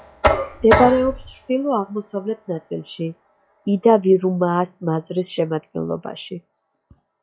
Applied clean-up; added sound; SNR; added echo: classical method log-MMSE.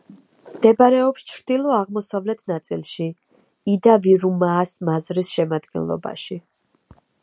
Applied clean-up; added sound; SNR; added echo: none; none; none; none.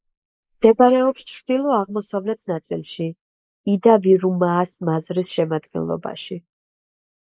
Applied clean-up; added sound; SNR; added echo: neural mask model Resemble Enhance denoiser.